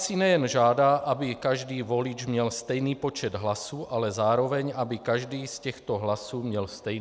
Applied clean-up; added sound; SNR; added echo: none; none; none; none.